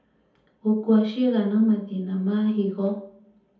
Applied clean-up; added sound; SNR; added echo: none; none; none; reverberation time 0.6 s.